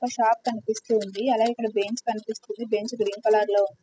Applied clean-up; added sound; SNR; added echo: classical method spectral subtraction.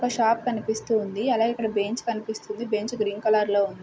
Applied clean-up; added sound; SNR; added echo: none; none; none; none.